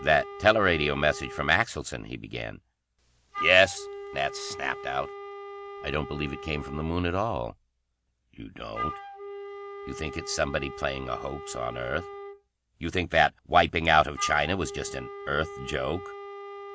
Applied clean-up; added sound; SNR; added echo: none; Wind instrument, woodwind instrument; 12 dB; none.